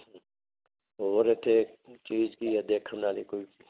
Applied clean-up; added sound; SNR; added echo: none; none; none; none.